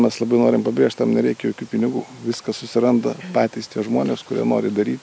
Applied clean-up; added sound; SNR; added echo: none; none; none; none.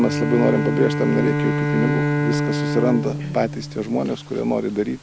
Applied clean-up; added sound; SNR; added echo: none; Bowed string instrument; 1 dB; none.